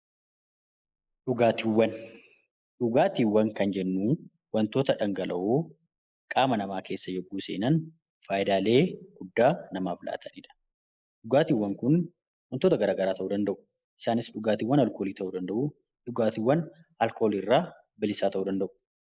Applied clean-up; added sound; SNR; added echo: neural mask model Resemble Enhance denoiser.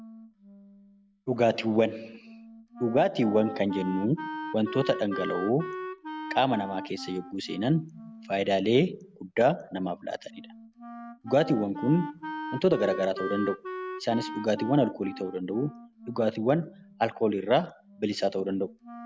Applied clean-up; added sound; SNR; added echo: none; Wind instrument, woodwind instrument; 12 dB; none.